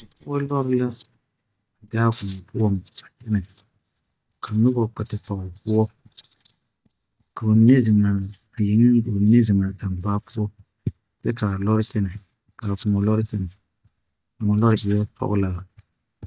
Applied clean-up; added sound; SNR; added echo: neural mask model DeepFilterNet 3.